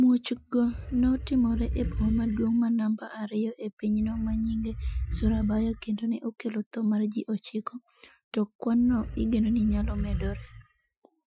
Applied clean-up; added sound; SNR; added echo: classical method Wiener filter.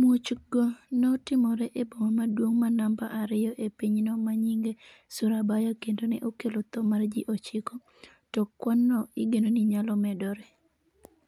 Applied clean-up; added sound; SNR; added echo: none; none; none; none.